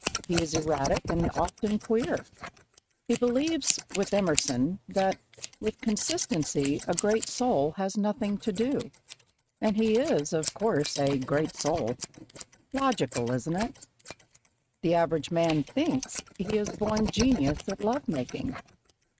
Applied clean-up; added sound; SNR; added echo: neural mask model RNNoise.